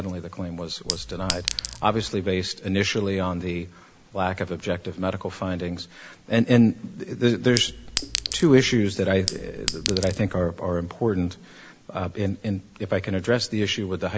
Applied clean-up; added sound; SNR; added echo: none; Chink, clink; 6 dB; none.